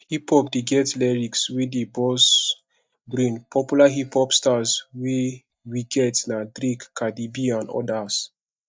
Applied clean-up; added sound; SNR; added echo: neural mask model DeepFilterNet 3.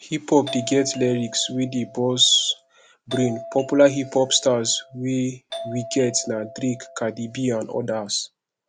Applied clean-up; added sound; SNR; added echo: none; Doorbell; 15 dB; none.